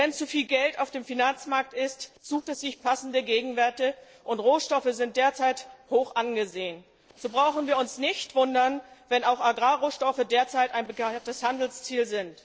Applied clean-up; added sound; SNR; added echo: neural separator model SepFormer DNS4.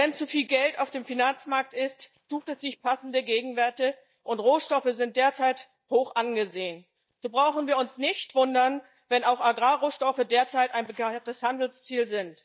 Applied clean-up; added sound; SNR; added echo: neural mask model DeepFilterNet 3.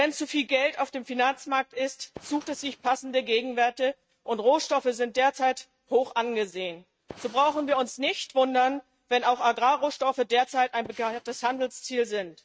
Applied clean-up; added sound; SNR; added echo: neural mask model RNNoise.